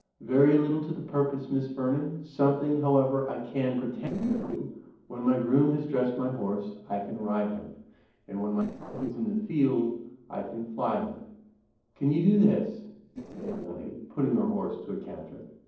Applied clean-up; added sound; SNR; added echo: neural separator model SepFormer DNS4.